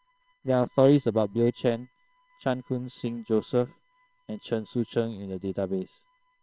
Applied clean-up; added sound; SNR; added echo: neural separator model SepFormer WHAM!.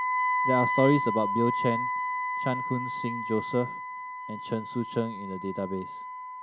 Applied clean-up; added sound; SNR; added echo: none; Wind instrument, woodwind instrument; 1 dB; none.